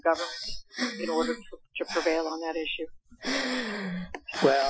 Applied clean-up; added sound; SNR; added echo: classical method Wiener filter.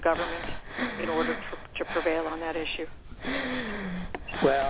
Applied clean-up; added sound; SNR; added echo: none; Breathing; 3 dB; none.